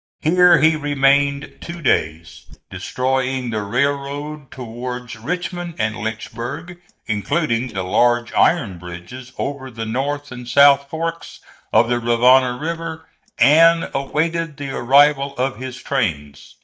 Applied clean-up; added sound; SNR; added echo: neural mask model DeepFilterNet 3.